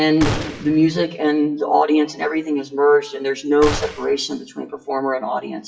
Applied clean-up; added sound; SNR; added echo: classical method WPE with log-MMSE.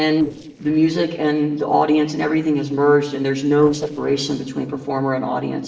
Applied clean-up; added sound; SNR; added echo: neural separator model SepFormer DNS4.